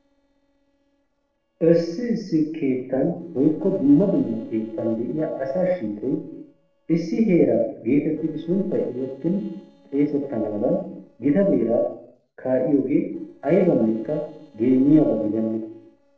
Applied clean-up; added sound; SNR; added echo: neural separator model SepFormer DNS4.